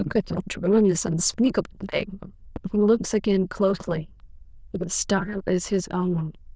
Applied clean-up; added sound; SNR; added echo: neural diffusion model UNIVERSE++.